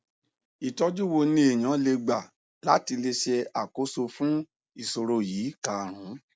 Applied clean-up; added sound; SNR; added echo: none; none; none; none.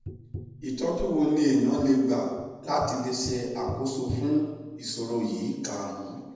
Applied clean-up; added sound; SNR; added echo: none; Tap; 13 dB; reverberation time 1.0 s.